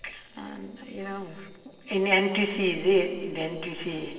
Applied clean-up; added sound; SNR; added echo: neural separator model SepFormer DNS4.